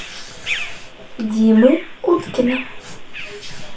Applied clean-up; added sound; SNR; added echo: none; Bird vocalization, bird call, bird song; 13 dB; reverberation time 0.2 s.